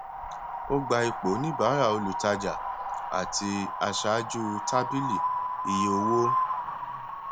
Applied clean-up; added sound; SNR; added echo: none; Wind; 2 dB; none.